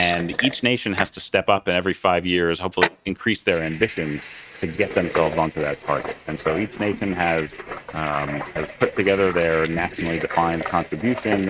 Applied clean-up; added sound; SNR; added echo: neural mask model RNNoise.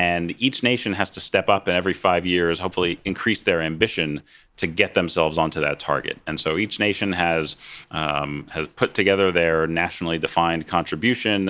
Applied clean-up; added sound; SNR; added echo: none; none; none; none.